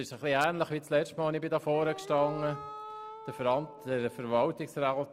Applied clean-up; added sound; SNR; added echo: none; Wind instrument, woodwind instrument; 14 dB; none.